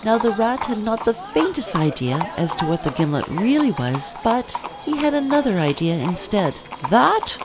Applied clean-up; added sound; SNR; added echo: none; Livestock, farm animals, working animals; 10 dB; none.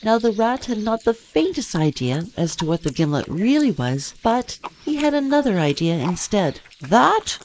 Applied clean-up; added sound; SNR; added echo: neural mask model Resemble Enhance denoiser.